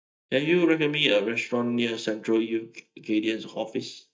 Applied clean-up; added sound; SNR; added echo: neural mask model DeepFilterNet 3.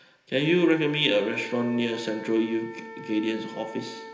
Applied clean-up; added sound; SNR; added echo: none; Wind instrument, woodwind instrument; 15 dB; reverberation time 1.4 s.